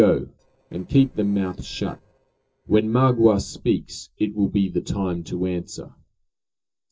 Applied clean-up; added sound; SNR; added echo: neural separator model SepFormer DNS4.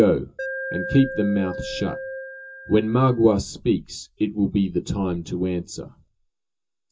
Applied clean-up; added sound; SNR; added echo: none; Alarm; 10 dB; reverberation time 0.2 s.